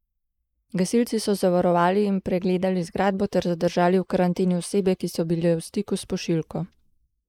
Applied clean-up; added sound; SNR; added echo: neural mask model Resemble Enhance denoiser.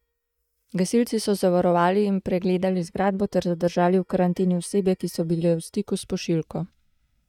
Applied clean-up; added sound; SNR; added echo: neural mask model DeepFilterNet 3.